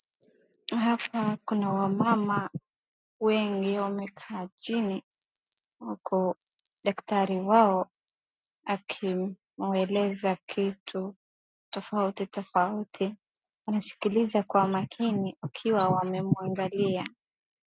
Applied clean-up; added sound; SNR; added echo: neural mask model RNNoise.